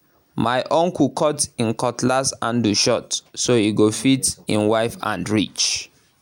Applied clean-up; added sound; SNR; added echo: none; none; none; none.